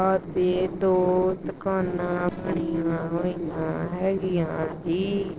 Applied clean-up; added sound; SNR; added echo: neural separator model SepFormer DNS4.